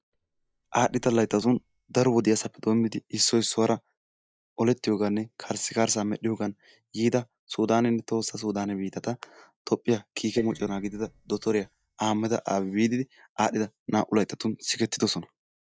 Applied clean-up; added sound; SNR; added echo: neural mask model DeepFilterNet 3.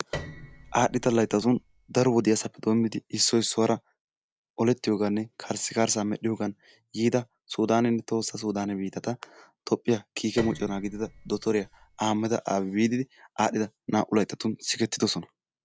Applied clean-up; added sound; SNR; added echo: none; Piano; 15 dB; none.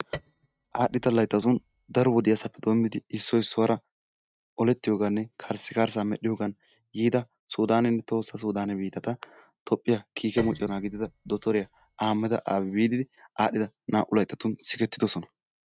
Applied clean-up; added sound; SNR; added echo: neural mask model RNNoise.